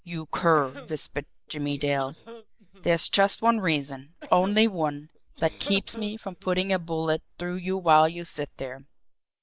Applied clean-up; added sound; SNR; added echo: neural mask model Resemble Enhance denoiser.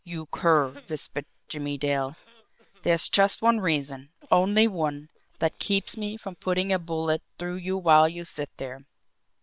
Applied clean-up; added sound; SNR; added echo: neural separator model SepFormer WHAM!.